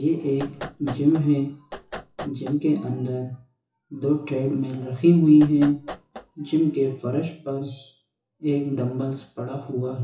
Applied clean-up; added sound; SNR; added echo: classical method WPE with log-MMSE.